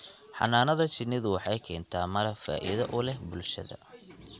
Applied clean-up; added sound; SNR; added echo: none; Tick-tock; 13 dB; none.